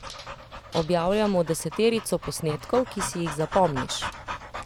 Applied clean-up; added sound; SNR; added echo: none; Dog; 10 dB; none.